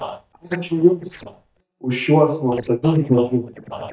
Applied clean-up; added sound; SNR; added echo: neural mask model DeepFilterNet 3.